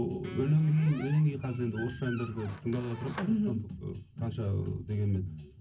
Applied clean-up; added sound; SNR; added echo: none; Squeak; 16 dB; reverberation time 0.3 s.